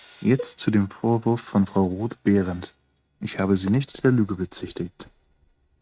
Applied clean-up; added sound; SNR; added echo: neural mask model RNNoise.